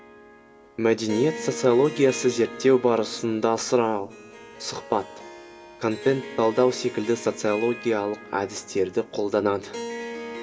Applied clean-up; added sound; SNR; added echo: none; Harp; 14 dB; reverberation time 1.7 s.